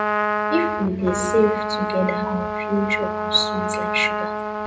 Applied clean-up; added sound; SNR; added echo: none; Trumpet; 1 dB; reverberation time 0.2 s.